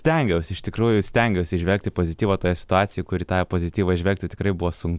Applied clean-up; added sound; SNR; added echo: none; none; none; none.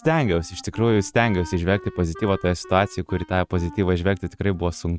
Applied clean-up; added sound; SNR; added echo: neural mask model RNNoise.